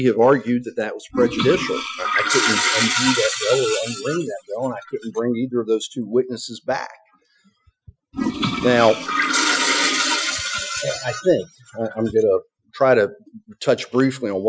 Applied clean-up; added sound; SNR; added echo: classical method Wiener filter.